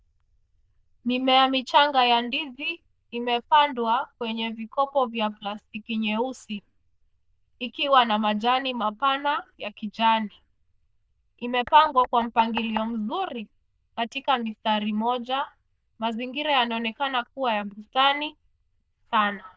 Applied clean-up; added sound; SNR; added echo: neural diffusion model UNIVERSE++.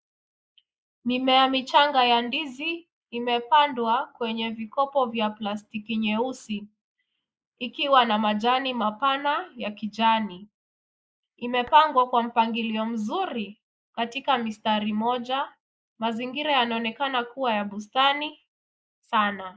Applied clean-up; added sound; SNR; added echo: neural mask model Resemble Enhance denoiser.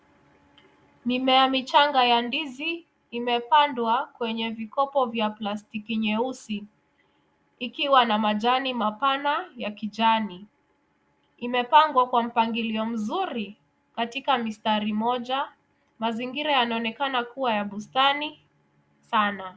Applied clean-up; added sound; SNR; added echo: none; none; none; none.